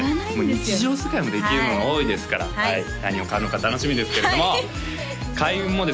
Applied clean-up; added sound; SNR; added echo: none; Alarm; 19 dB; none.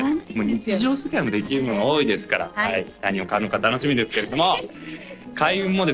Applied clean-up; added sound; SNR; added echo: neural separator model SepFormer DNS4.